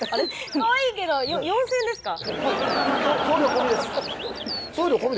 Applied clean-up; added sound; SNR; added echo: none; Bird vocalization, bird call, bird song; 13 dB; none.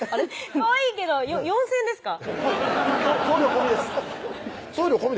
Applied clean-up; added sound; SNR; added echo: none; none; none; none.